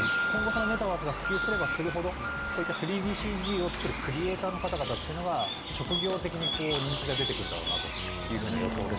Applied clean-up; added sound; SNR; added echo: none; Alarm + Bird; 2 dB; none.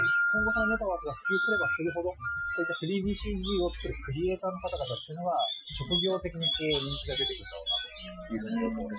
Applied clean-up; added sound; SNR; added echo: classical method Wiener filter.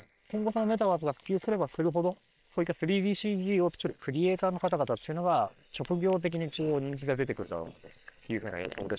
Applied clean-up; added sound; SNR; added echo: neural separator model SepFormer WHAM!.